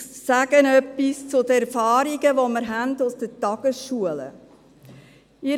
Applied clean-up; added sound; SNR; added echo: none; none; none; none.